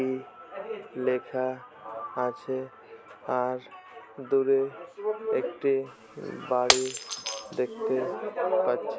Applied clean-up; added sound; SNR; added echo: none; Shatter; 3 dB; none.